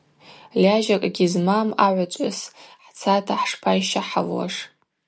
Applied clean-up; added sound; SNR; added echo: none; none; none; none.